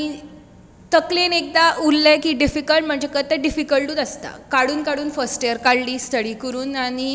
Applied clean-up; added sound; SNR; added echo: none; none; none; none.